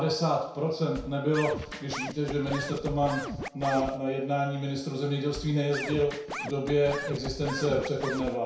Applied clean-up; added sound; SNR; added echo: none; Scratching (performance technique); 8 dB; reverberation time 0.6 s.